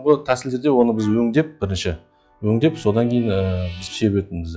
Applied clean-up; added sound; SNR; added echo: classical method log-MMSE.